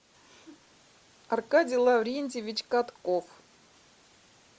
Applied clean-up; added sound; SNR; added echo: none; none; none; none.